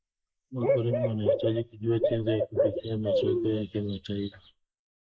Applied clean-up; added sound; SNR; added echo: neural mask model Resemble Enhance denoiser.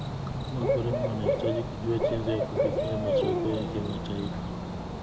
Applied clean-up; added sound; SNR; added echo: none; Cricket / Bird; -4 dB; none.